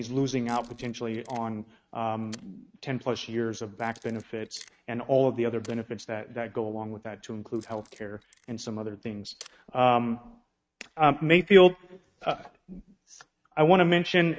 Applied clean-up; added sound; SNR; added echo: neural mask model RNNoise.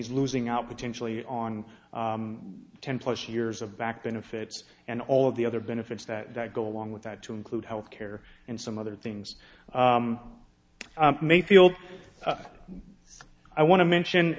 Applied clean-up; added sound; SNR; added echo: none; none; none; none.